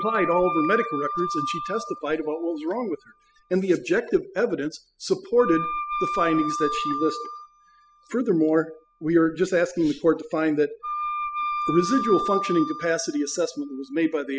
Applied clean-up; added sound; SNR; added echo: classical method spectral subtraction.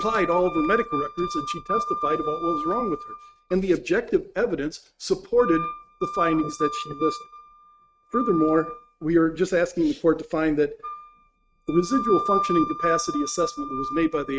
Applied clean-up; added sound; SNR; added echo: neural mask model RNNoise.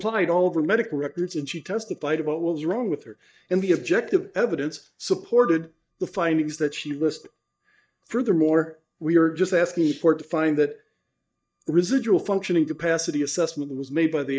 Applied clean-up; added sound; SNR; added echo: neural mask model DeepFilterNet 3.